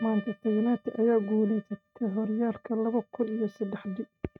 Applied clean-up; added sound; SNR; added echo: neural mask model RNNoise.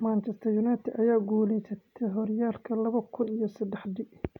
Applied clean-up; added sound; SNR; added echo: none; none; none; none.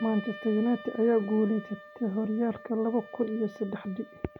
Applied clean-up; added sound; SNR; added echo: none; Wind instrument, woodwind instrument; 18 dB; none.